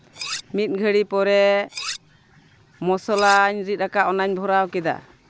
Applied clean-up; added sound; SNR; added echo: none; Cutlery, silverware; 15 dB; none.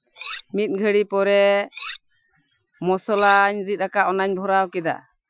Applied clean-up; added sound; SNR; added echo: classical method Wiener filter.